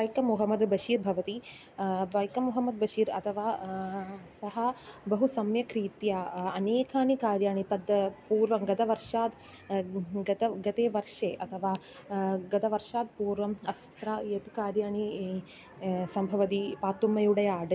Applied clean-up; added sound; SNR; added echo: none; none; none; none.